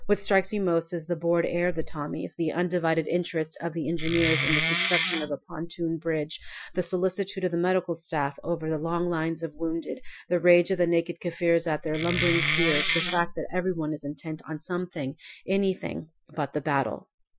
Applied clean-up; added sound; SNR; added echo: classical method Wiener filter.